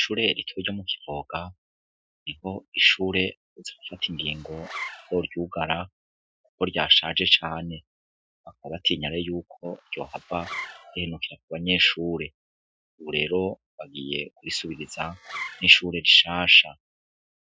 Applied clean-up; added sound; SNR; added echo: classical method Wiener filter.